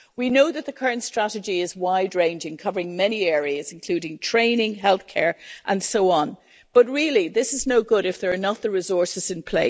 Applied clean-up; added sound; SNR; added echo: none; none; none; none.